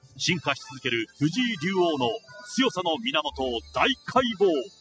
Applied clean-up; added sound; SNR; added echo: classical method spectral subtraction.